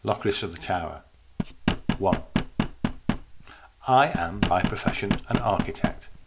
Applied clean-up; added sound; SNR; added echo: none; Knock; 0 dB; none.